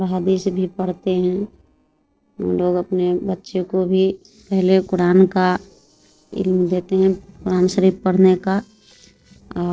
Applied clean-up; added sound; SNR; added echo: neural separator model SepFormer DNS4.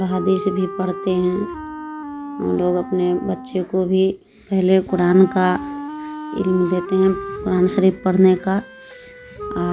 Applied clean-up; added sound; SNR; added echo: none; Wind instrument, woodwind instrument; 12 dB; none.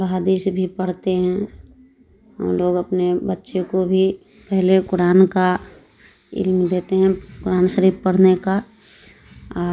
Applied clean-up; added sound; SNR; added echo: none; none; none; none.